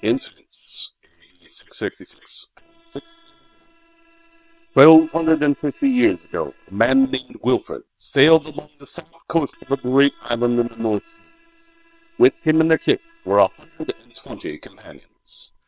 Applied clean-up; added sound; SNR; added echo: neural separator model SepFormer WHAM!.